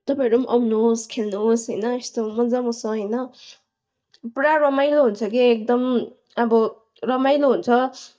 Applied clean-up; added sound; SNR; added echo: neural mask model DeepFilterNet 3.